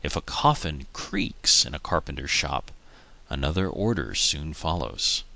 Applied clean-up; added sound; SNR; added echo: none; none; none; none.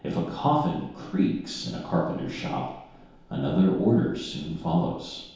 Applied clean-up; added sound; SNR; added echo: none; none; none; reverberation time 0.8 s.